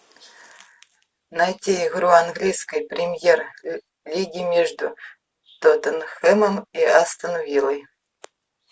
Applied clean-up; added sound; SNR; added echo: none; none; none; none.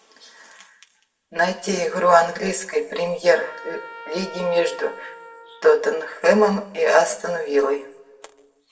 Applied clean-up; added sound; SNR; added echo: none; Trumpet; 18 dB; reverberation time 1.2 s.